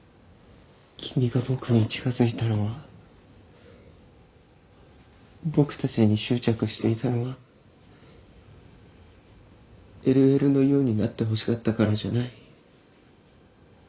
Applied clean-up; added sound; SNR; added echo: neural mask model Resemble Enhance denoiser.